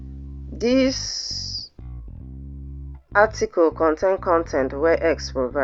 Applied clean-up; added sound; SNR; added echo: none; Bass guitar; 14 dB; none.